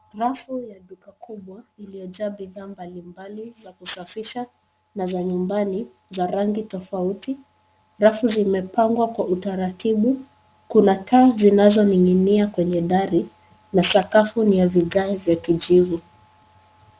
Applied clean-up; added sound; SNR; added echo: none; none; none; none.